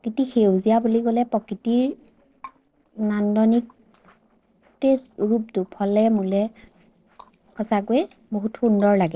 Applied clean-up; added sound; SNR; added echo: neural separator model SepFormer DNS4.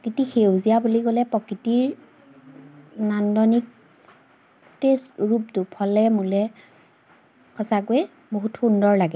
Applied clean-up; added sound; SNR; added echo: none; none; none; none.